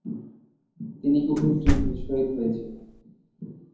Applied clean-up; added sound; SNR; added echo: none; Slam; 1 dB; reverberation time 0.9 s.